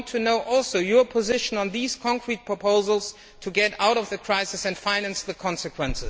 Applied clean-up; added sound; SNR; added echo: none; none; none; none.